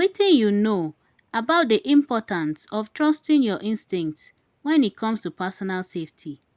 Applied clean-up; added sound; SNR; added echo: none; none; none; none.